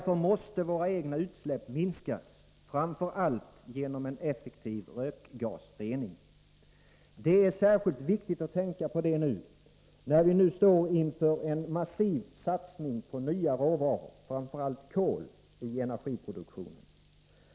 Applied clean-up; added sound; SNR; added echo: none; none; none; none.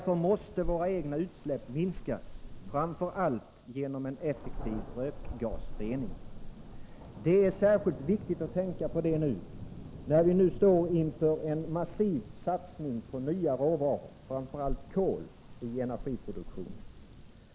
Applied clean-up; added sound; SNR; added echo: none; Thunder; 11 dB; none.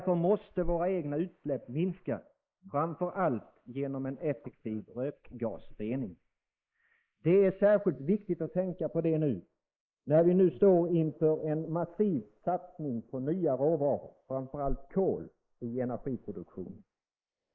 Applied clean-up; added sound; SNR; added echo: neural mask model Resemble Enhance denoiser.